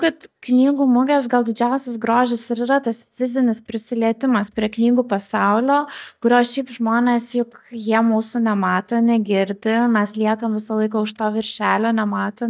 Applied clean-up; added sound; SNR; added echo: neural mask model DeepFilterNet 3.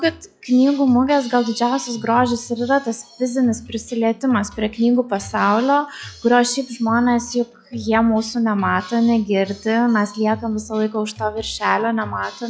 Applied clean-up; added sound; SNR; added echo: classical method log-MMSE.